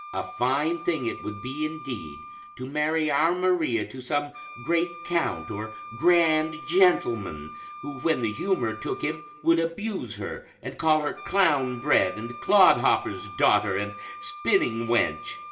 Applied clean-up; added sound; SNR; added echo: none; Wind instrument, woodwind instrument; 15 dB; reverberation time 0.5 s.